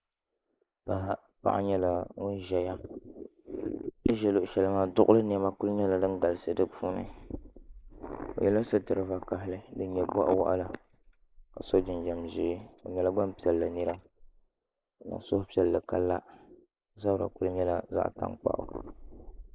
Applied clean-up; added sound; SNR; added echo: neural mask model Resemble Enhance denoiser.